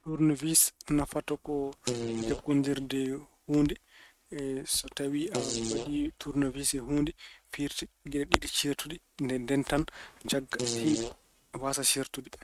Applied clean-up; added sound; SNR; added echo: neural mask model RNNoise.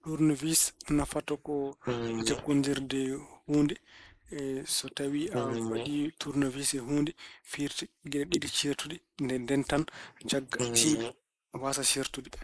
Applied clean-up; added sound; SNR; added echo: neural mask model Resemble Enhance denoiser.